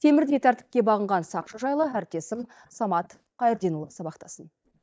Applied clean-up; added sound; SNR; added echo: neural mask model DeepFilterNet 3.